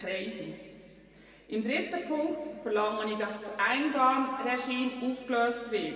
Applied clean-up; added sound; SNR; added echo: none; none; none; reverberation time 2.0 s.